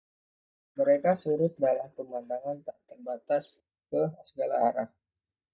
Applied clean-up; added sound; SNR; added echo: neural mask model DeepFilterNet 3.